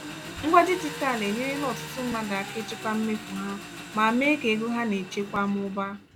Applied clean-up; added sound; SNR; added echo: none; Engine; 12 dB; none.